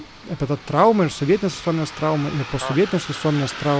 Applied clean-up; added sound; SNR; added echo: none; Bus; 14 dB; none.